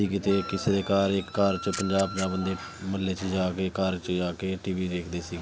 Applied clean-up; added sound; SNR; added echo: none; Wind instrument, woodwind instrument + Camera; 12 dB; none.